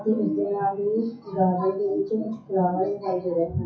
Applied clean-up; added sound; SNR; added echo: classical method WPE with log-MMSE.